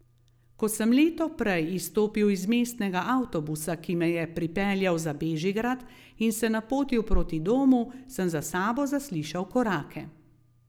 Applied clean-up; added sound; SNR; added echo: none; none; none; none.